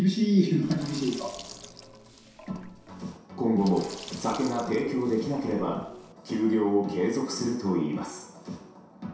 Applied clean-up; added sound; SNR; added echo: none; Sink (filling or washing); 17 dB; reverberation time 0.7 s.